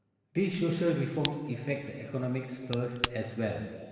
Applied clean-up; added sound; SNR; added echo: none; Crack; 2 dB; reverberation time 1.6 s.